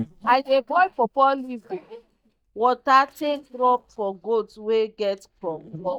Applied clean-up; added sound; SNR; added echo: neural mask model DeepFilterNet 3.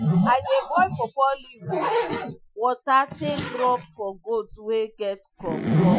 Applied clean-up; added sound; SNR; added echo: classical method Wiener filter.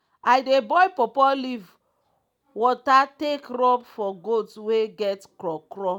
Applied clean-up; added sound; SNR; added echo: none; none; none; none.